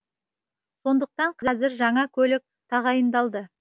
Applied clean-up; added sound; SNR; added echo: none; none; none; none.